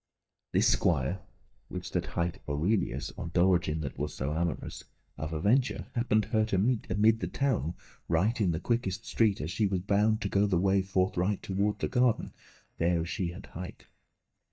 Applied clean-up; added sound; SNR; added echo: neural mask model DeepFilterNet 3.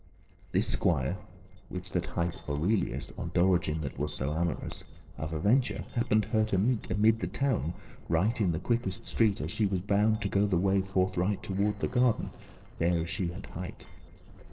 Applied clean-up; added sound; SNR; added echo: neural separator model SepFormer DNS4.